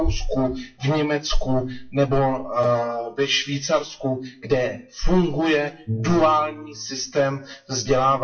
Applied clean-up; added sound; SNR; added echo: classical method WPE with log-MMSE.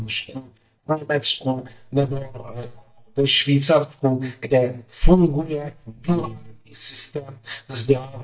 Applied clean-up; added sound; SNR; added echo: neural mask model DeepFilterNet 3.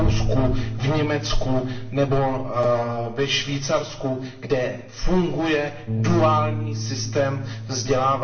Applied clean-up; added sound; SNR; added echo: none; Bass guitar; 7 dB; reverberation time 0.7 s.